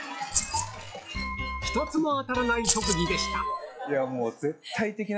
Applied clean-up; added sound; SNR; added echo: classical method log-MMSE.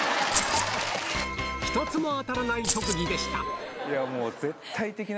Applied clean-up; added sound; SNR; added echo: none; Keys jangling; 2 dB; none.